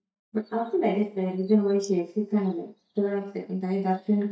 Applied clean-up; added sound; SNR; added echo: neural mask model DeepFilterNet 3.